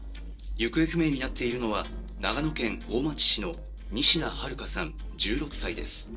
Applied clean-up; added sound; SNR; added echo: neural separator model SepFormer DNS4.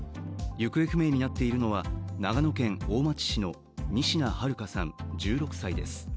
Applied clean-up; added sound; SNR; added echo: none; none; none; none.